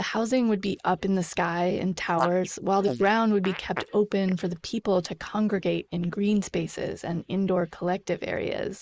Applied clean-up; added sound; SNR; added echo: neural mask model Resemble Enhance denoiser.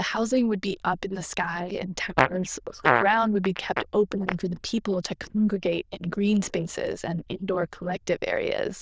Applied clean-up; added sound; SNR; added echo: neural diffusion model UNIVERSE++.